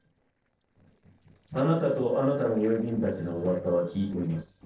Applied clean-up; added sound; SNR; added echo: neural separator model SepFormer DNS4.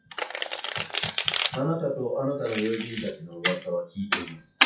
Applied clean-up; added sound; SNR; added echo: classical method WPE with log-MMSE.